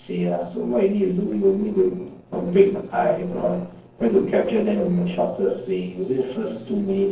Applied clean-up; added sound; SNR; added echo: neural separator model SepFormer DNS4.